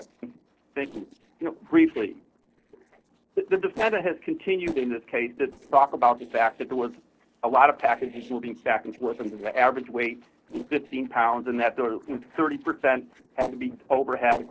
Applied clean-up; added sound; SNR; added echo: neural separator model SepFormer DNS4.